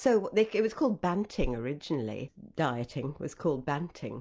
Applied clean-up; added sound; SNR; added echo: none; none; none; none.